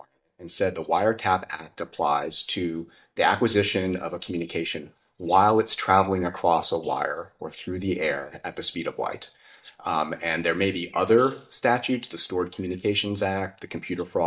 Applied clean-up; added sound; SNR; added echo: neural mask model DeepFilterNet 3.